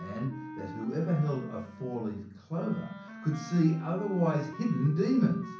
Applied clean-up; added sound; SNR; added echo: none; Wind instrument, woodwind instrument; 14 dB; reverberation time 0.6 s.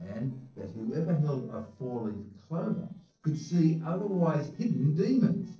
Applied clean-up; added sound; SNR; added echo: neural separator model SepFormer DNS4.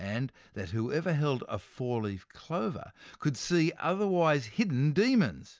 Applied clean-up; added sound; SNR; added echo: none; none; none; none.